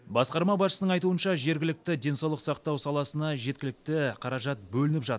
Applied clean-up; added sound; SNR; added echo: none; none; none; none.